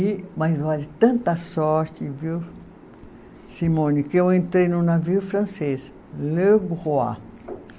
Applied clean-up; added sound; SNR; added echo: none; none; none; none.